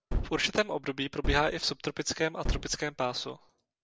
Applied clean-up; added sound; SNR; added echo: none; Gunshot, gunfire; 4 dB; none.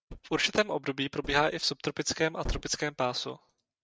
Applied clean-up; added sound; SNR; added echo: neural mask model RNNoise.